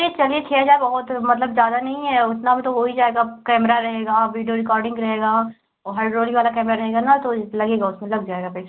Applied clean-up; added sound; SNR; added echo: none; none; none; none.